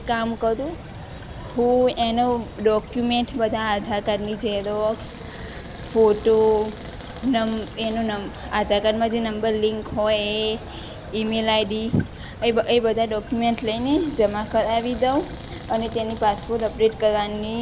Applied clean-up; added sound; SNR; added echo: none; Cupboard open or close + Stream / Trickle, dribble; 14 dB; none.